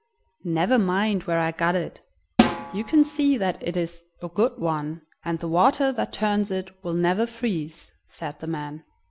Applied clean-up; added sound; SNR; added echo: none; Snare drum; 3 dB; none.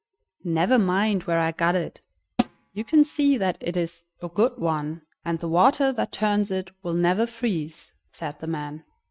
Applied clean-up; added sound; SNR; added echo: neural mask model RNNoise.